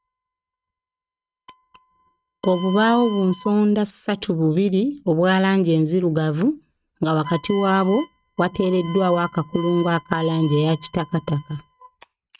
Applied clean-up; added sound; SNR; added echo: neural mask model RNNoise.